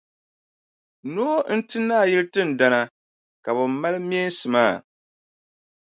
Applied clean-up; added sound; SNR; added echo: none; none; none; none.